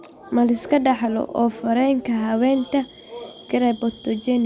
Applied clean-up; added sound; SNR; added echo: none; none; none; none.